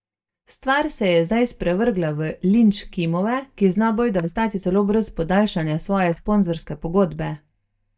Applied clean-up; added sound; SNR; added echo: neural mask model DeepFilterNet 3.